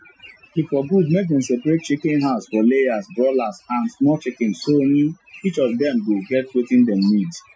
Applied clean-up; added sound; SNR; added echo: classical method Wiener filter.